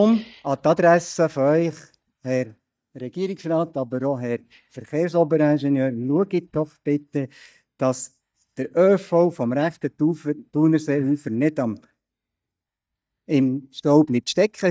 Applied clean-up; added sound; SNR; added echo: neural mask model DeepFilterNet 3.